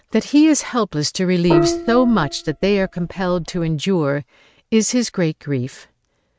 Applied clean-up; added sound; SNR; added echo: neural mask model RNNoise.